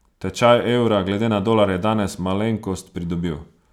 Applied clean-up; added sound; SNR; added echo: none; none; none; none.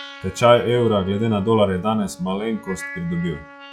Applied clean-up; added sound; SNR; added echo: classical method log-MMSE.